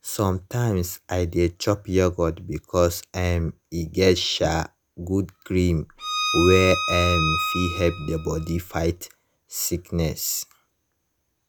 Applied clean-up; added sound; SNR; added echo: none; Bowed string instrument; 3 dB; none.